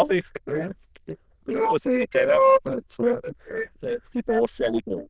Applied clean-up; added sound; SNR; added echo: neural diffusion model UNIVERSE++.